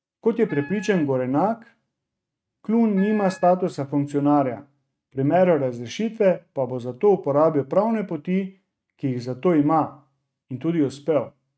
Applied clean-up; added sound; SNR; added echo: neural mask model RNNoise.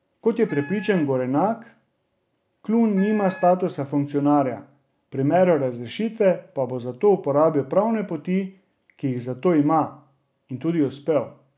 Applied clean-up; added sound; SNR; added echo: none; Wind instrument, woodwind instrument; 19 dB; none.